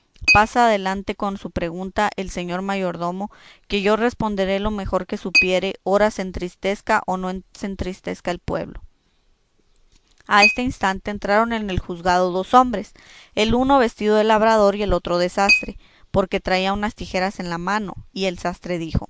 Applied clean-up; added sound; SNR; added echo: none; Chink, clink; 9 dB; none.